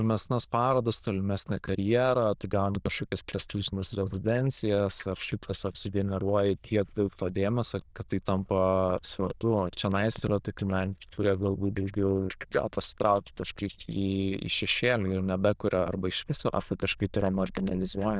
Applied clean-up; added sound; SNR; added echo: neural diffusion model UNIVERSE++.